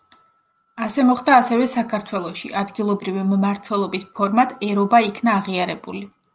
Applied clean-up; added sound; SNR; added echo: none; none; none; none.